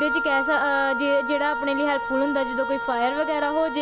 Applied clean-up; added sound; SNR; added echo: none; Wind instrument, woodwind instrument; 3 dB; none.